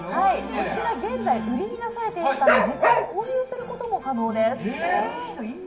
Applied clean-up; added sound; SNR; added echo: none; Bark; -3 dB; reverberation time 2.4 s.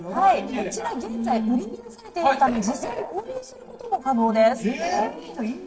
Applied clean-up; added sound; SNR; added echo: neural separator model SepFormer DNS4.